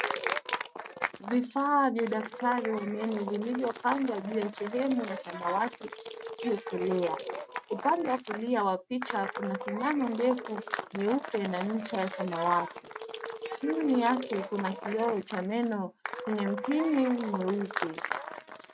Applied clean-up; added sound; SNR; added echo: neural mask model RNNoise.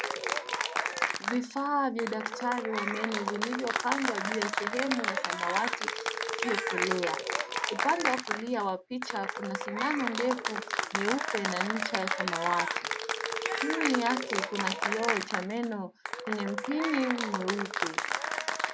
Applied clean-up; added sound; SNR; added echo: none; Applause / Cheering; -1 dB; none.